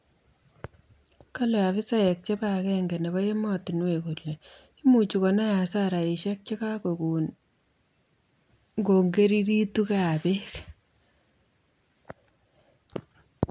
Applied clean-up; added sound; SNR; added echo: none; none; none; none.